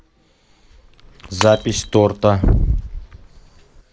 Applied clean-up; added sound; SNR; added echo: none; Shatter / Crushing; 14 dB; none.